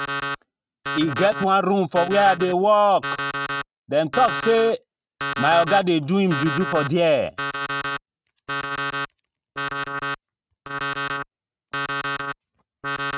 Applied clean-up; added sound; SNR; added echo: neural mask model RNNoise.